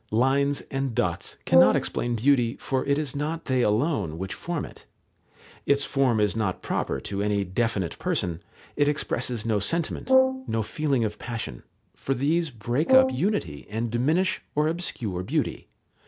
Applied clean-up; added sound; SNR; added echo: none; Brass instrument; 1 dB; none.